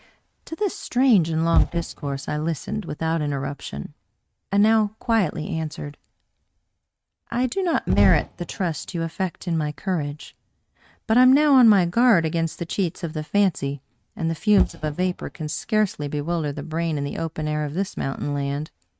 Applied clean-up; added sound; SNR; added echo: neural mask model RNNoise.